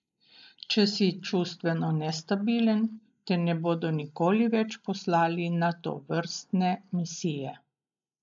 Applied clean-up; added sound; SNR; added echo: neural mask model Resemble Enhance denoiser.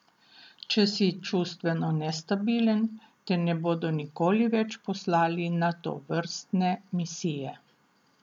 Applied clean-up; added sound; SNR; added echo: none; none; none; none.